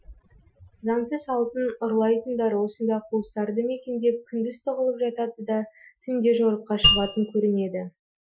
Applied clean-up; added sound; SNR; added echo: classical method Wiener filter.